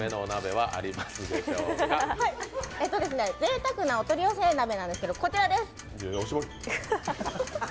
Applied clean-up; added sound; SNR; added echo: none; Tick-tock; 17 dB; none.